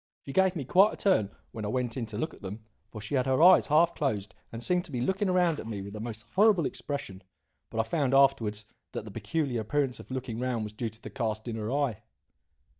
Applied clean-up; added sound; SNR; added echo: neural mask model DeepFilterNet 3.